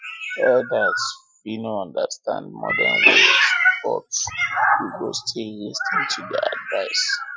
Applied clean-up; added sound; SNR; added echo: classical method Wiener filter.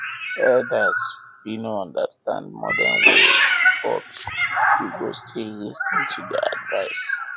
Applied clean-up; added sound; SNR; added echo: none; Meow; -4 dB; none.